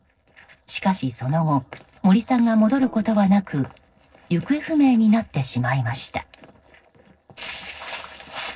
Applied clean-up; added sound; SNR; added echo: neural separator model SepFormer DNS4.